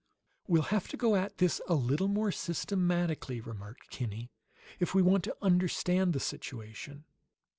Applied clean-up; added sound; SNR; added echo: none; none; none; none.